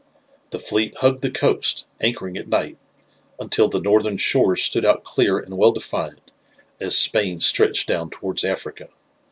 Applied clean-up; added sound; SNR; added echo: none; none; none; none.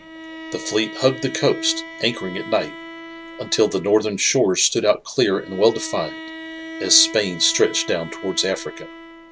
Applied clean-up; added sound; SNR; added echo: none; Bowed string instrument; 13 dB; none.